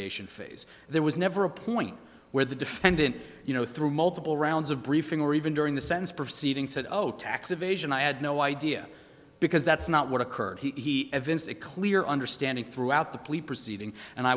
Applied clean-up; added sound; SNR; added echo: none; none; none; none.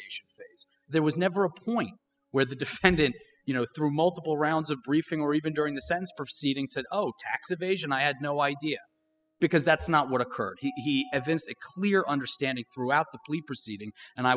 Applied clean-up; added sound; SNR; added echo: classical method spectral subtraction.